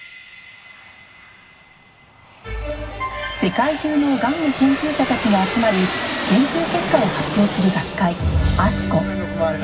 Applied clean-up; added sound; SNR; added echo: none; Aircraft; 8 dB; reverberation time 0.4 s.